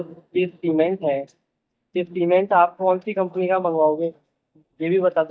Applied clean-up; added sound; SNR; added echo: neural mask model DeepFilterNet 3.